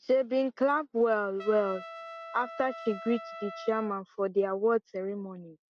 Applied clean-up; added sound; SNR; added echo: none; Trumpet; 16 dB; none.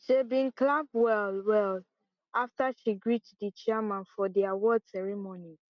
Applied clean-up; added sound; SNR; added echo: none; none; none; none.